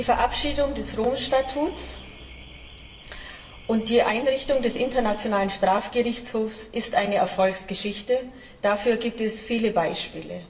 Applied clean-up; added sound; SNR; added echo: none; Alarm / Car; 18 dB; reverberation time 0.8 s.